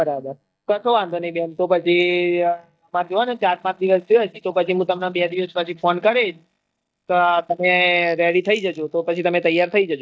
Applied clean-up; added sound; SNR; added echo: neural mask model DeepFilterNet 3.